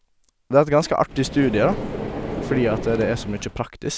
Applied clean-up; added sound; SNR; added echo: none; Car; 7 dB; none.